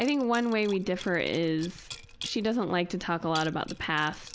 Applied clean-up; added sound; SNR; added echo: none; Liquid; 17 dB; none.